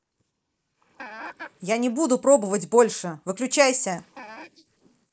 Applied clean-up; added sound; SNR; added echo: neural mask model Resemble Enhance denoiser.